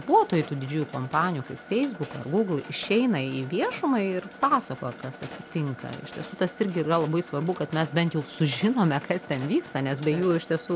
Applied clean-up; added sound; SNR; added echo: none; Mechanisms; 16 dB; none.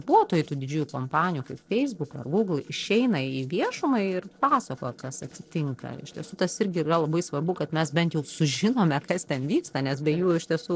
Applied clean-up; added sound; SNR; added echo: neural separator model SepFormer DNS4.